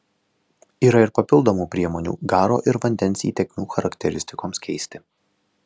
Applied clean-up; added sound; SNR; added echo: none; none; none; none.